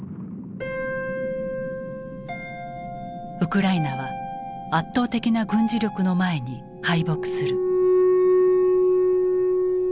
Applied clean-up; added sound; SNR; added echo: none; none; none; none.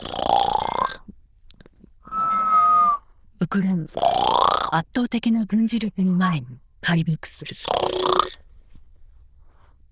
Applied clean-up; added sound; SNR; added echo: neural diffusion model UNIVERSE++.